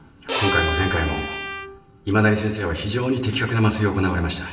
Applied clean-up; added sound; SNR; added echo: none; Bowed string instrument; 5 dB; reverberation time 1.0 s.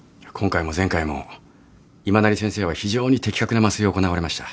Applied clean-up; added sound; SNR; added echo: none; none; none; none.